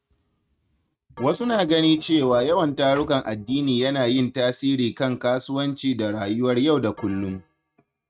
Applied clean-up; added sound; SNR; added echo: neural mask model RNNoise.